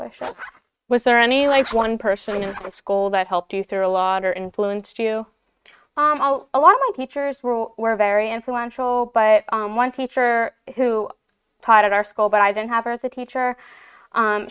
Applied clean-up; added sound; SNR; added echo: neural mask model RNNoise.